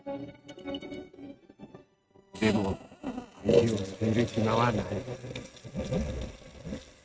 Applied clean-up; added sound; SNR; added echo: neural mask model RNNoise.